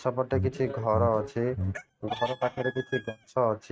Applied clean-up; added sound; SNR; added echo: neural mask model RNNoise.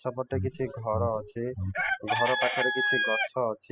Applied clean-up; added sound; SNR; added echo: classical method spectral subtraction.